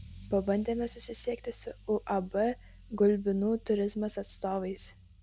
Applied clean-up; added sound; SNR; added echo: none; Engine starting / Accelerating, revving, vroom / Car; 20 dB; none.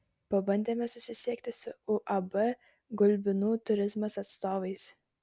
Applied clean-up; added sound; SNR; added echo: none; none; none; none.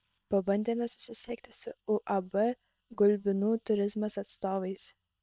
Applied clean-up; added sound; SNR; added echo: neural separator model SepFormer WHAM!.